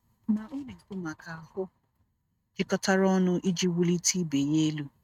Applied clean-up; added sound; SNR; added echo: neural mask model RNNoise.